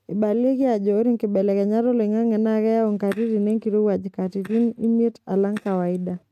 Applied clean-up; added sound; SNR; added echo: neural mask model RNNoise.